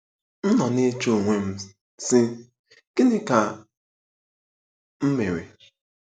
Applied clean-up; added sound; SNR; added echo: none; none; none; none.